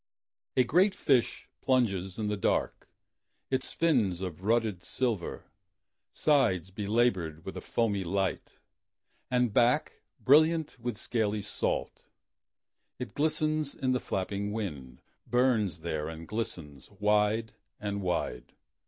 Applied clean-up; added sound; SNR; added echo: none; none; none; none.